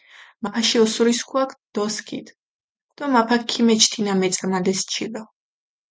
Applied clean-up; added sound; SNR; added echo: none; none; none; none.